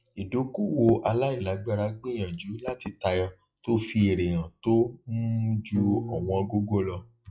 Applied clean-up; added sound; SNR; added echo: classical method log-MMSE.